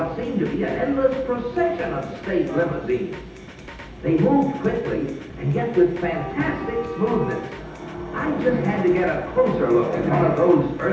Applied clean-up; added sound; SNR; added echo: none; Drum kit; 19 dB; reverberation time 0.9 s.